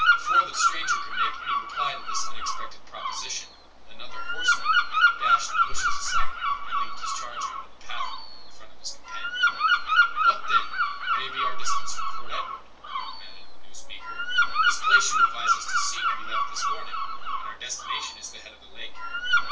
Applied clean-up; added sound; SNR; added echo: none; Bird vocalization, bird call, bird song; -2 dB; reverberation time 0.3 s.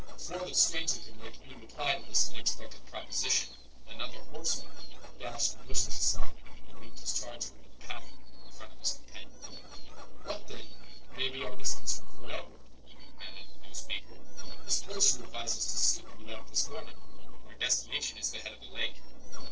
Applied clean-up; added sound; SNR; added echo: neural separator model SepFormer DNS4.